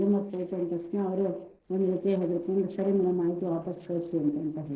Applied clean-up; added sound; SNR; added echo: neural separator model SepFormer DNS4.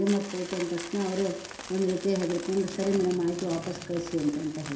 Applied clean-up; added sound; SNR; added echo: none; Coin (dropping); 13 dB; reverberation time 0.7 s.